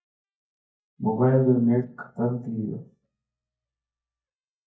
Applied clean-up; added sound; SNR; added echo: neural mask model DeepFilterNet 3.